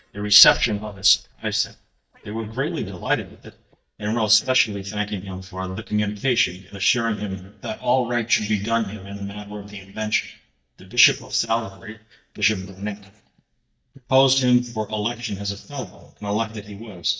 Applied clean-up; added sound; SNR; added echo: neural mask model DeepFilterNet 3.